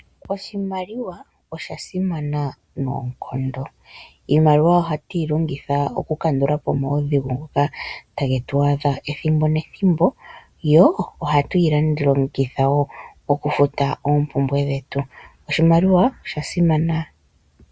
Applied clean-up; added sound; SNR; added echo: none; none; none; none.